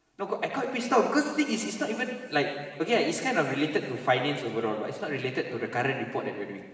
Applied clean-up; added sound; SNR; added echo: none; none; none; reverberation time 2.1 s.